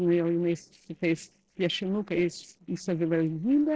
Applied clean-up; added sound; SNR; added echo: neural separator model SepFormer DNS4.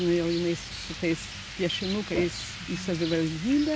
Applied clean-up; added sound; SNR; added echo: none; Rain + Whoosh, swoosh, swish; 10 dB; none.